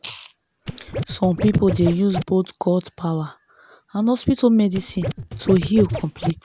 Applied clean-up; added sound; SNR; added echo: none; Scratching (performance technique); 6 dB; none.